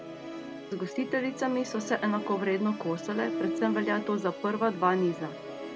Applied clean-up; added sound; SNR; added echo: none; Musical instrument; 8 dB; none.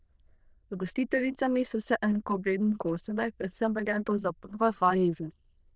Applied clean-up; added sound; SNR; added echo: neural diffusion model UNIVERSE++.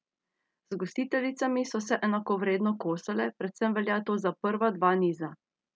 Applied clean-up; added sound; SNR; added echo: none; none; none; none.